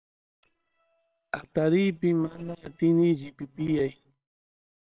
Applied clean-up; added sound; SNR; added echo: neural separator model SepFormer WHAM!.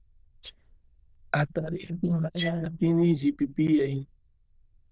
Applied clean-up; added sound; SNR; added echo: neural diffusion model UNIVERSE++.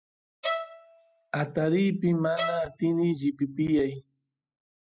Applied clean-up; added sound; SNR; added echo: classical method spectral subtraction.